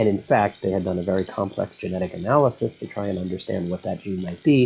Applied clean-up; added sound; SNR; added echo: classical method log-MMSE.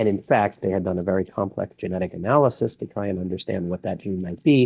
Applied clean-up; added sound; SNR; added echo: neural mask model DeepFilterNet 3.